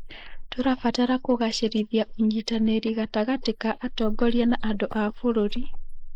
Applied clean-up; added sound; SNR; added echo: neural mask model Resemble Enhance denoiser.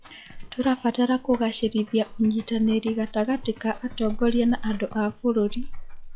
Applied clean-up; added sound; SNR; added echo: classical method log-MMSE.